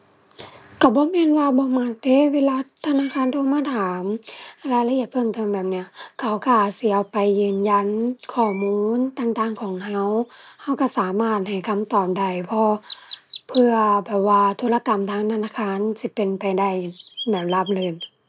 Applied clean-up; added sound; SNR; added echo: none; Chirp, tweet; 16 dB; none.